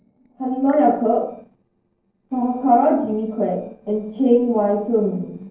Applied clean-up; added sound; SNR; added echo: neural separator model SepFormer DNS4.